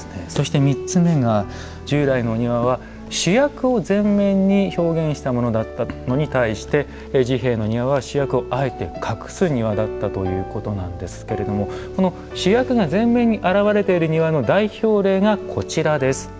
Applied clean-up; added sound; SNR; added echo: none; none; none; none.